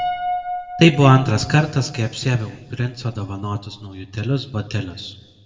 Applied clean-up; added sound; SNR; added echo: none; Piano; 12 dB; reverberation time 1.0 s.